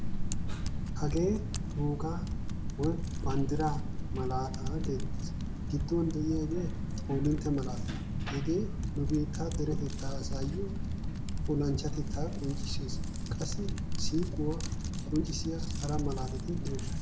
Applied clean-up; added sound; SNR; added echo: none; Typing; -3 dB; reverberation time 0.8 s.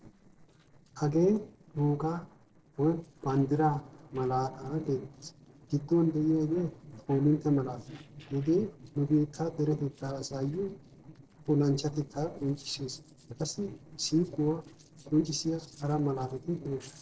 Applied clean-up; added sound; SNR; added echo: neural separator model SepFormer DNS4.